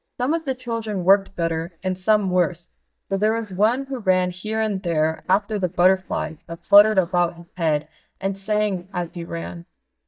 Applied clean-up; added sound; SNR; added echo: neural mask model DeepFilterNet 3.